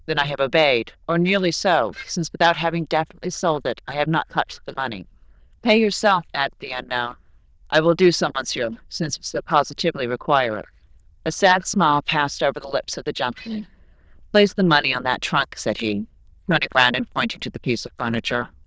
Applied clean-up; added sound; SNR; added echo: neural diffusion model UNIVERSE++.